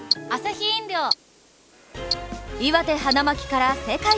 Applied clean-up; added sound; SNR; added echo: none; Tick-tock; 7 dB; none.